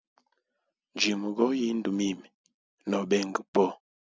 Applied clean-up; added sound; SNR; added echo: none; none; none; none.